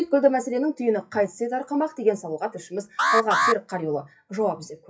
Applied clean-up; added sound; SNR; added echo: classical method WPE with log-MMSE.